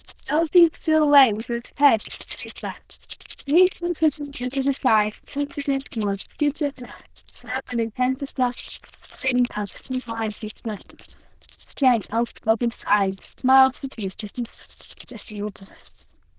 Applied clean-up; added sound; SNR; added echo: neural diffusion model UNIVERSE++.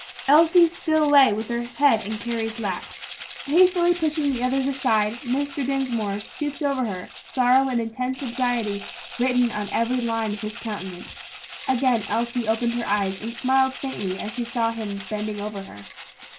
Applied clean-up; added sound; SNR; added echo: none; Rattle (instrument); 16 dB; none.